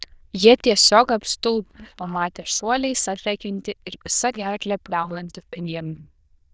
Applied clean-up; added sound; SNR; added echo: neural diffusion model UNIVERSE++.